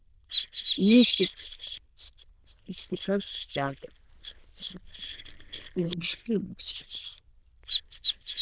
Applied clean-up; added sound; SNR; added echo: neural diffusion model UNIVERSE++.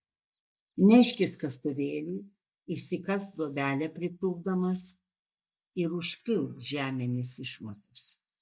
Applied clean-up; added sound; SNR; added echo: neural mask model DeepFilterNet 3.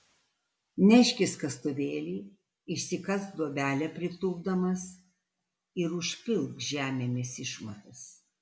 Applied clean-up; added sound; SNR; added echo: none; none; none; none.